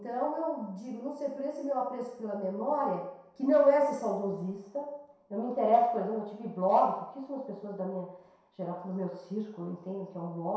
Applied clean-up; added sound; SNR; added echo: none; none; none; reverberation time 0.7 s.